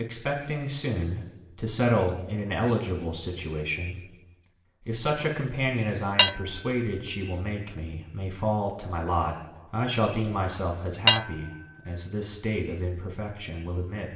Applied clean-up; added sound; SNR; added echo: none; Cutlery, silverware / Dishes, pots, and pans; 0 dB; reverberation time 1.0 s.